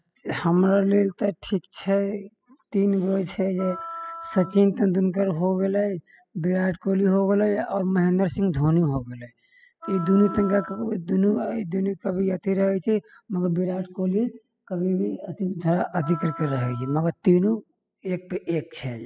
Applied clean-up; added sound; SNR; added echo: classical method spectral subtraction.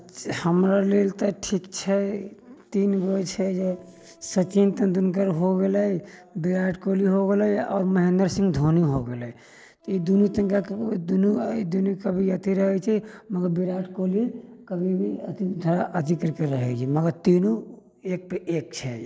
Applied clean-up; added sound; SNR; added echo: neural separator model SepFormer DNS4.